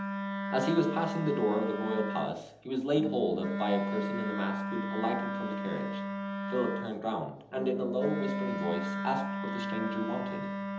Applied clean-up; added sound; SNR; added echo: none; Wind instrument, woodwind instrument; 2 dB; reverberation time 1.2 s.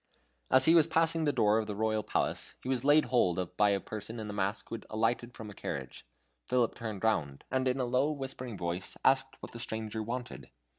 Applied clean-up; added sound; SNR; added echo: none; none; none; none.